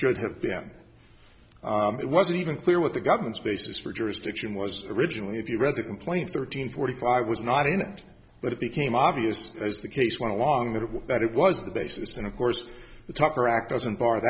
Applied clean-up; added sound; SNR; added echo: none; none; none; none.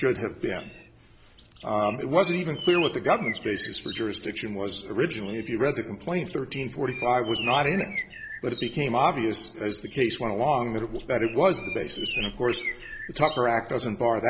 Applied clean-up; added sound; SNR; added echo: none; Bird; 12 dB; none.